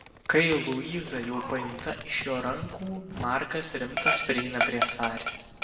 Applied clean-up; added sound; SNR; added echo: none; Dog; 2 dB; reverberation time 1.5 s.